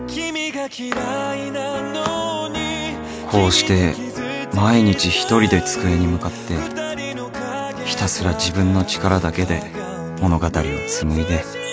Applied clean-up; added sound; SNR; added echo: none; none; none; none.